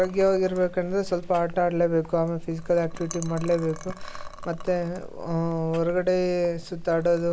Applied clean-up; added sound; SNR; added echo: none; Liquid; 13 dB; none.